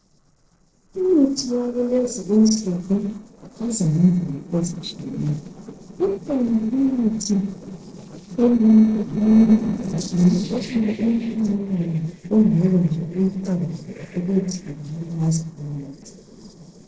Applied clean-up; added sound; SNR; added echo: neural separator model SepFormer DNS4.